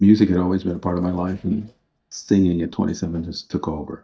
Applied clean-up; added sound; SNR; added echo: neural mask model DeepFilterNet 3.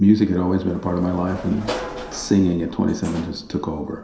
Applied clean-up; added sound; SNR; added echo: none; Sliding door / Slam; 14 dB; reverberation time 0.7 s.